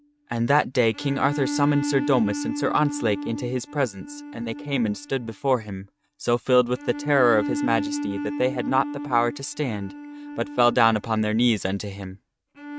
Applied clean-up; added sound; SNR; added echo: neural mask model RNNoise.